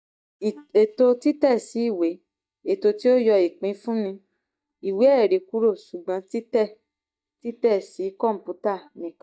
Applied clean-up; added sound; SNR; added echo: neural mask model DeepFilterNet 3.